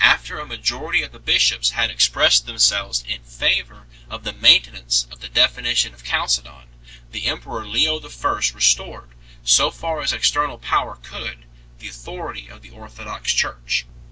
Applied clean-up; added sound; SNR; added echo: none; none; none; none.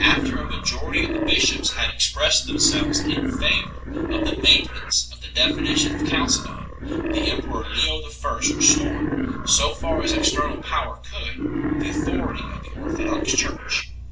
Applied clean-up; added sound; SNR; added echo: none; Wild animals; 3 dB; reverberation time 0.3 s.